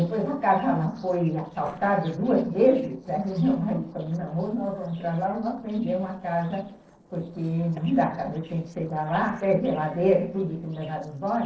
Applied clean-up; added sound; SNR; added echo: neural separator model SepFormer DNS4.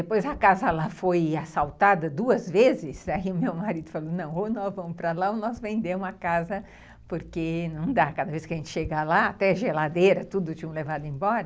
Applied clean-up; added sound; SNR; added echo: none; none; none; none.